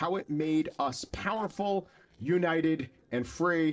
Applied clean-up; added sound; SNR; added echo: neural separator model SepFormer DNS4.